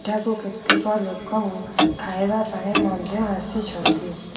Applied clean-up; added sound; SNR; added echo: none; Clock; 1 dB; reverberation time 2.4 s.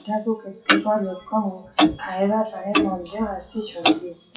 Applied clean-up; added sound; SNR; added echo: classical method WPE with log-MMSE.